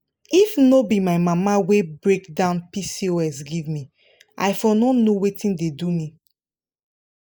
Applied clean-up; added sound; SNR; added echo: neural mask model Resemble Enhance denoiser.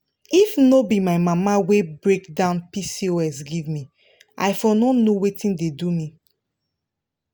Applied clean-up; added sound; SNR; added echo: none; none; none; none.